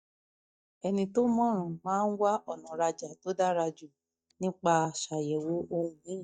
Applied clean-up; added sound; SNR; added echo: neural mask model DeepFilterNet 3.